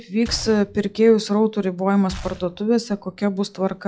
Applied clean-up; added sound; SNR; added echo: classical method log-MMSE.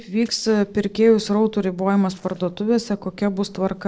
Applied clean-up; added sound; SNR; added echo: neural separator model SepFormer DNS4.